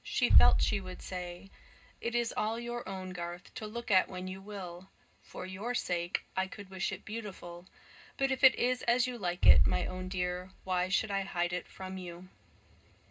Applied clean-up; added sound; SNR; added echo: none; Bass drum; -4 dB; reverberation time 0.2 s.